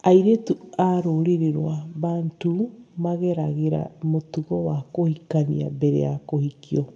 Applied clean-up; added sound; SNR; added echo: none; none; none; reverberation time 0.6 s.